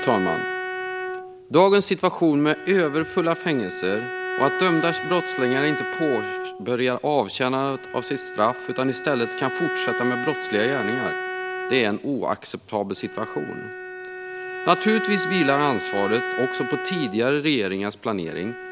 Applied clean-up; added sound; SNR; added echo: none; Bowed string instrument; 7 dB; none.